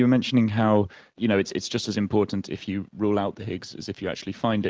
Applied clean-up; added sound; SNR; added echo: neural mask model Resemble Enhance denoiser.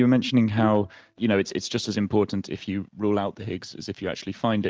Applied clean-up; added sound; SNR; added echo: neural mask model DeepFilterNet 3.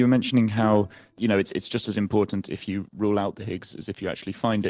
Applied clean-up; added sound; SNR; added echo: neural separator model SepFormer DNS4.